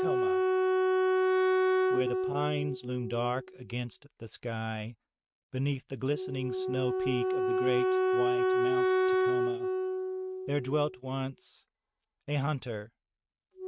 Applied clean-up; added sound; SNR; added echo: neural mask model RNNoise.